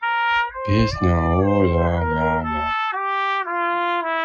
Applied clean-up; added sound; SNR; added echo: classical method Wiener filter.